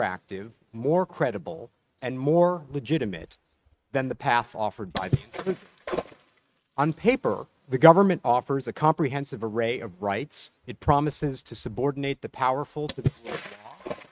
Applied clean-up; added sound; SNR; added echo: neural mask model RNNoise.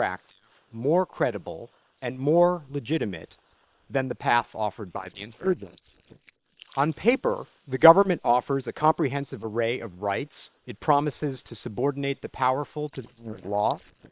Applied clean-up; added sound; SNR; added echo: neural separator model SepFormer WHAM!.